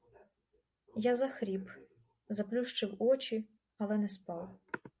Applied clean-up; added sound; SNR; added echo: none; none; none; none.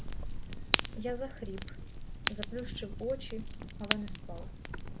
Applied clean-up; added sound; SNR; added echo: none; Fire; -5 dB; none.